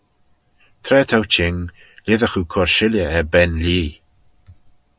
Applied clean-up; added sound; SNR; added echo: none; none; none; none.